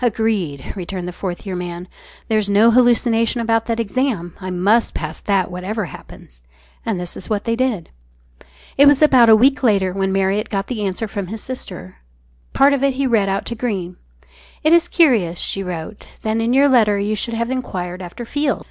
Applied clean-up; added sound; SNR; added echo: none; none; none; none.